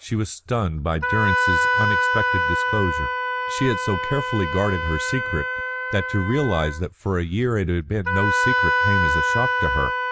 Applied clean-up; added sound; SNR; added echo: none; Wind instrument, woodwind instrument; -1 dB; none.